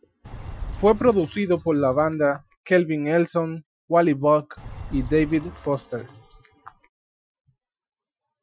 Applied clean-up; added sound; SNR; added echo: classical method Wiener filter.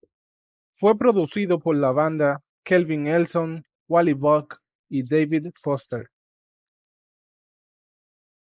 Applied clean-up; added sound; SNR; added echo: neural mask model Resemble Enhance denoiser.